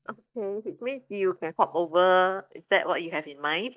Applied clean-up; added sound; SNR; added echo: neural mask model DeepFilterNet 3.